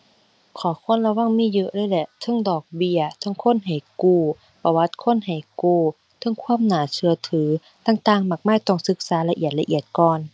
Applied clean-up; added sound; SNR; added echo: none; none; none; none.